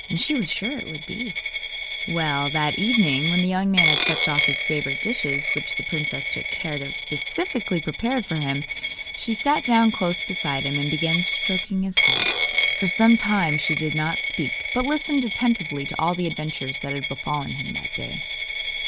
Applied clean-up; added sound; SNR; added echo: none; Coin (dropping); 1 dB; none.